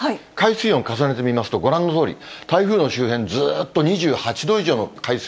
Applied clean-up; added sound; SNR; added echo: none; none; none; none.